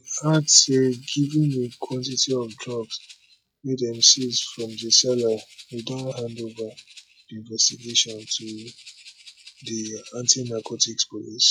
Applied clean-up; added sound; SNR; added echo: classical method log-MMSE.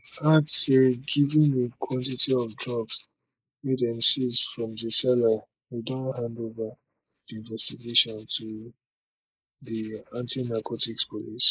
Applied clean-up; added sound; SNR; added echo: neural mask model Resemble Enhance denoiser.